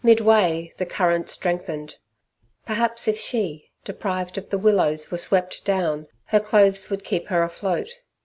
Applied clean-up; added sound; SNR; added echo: none; none; none; none.